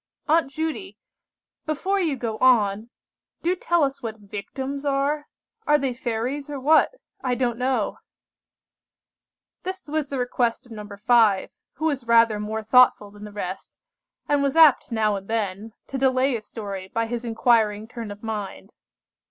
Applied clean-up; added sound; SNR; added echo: none; none; none; none.